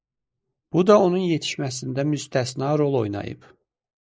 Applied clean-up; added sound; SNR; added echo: neural mask model Resemble Enhance denoiser.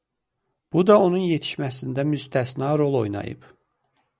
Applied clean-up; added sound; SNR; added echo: none; none; none; none.